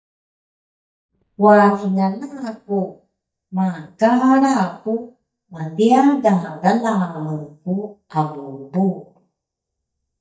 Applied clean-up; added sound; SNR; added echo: neural mask model DeepFilterNet 3.